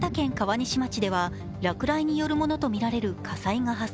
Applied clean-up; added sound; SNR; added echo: none; none; none; none.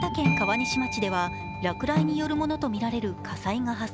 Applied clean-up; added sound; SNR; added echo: none; Snare drum + Bell / Doorbell; 4 dB; none.